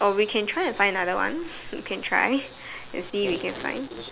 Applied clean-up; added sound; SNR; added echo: none; Rain; 18 dB; none.